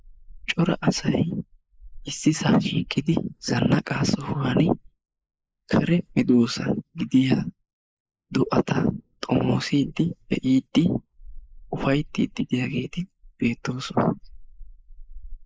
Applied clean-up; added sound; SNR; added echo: neural mask model Resemble Enhance denoiser.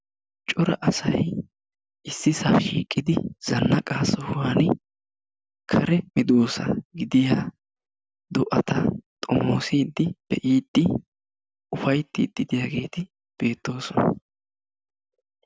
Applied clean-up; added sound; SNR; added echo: none; none; none; none.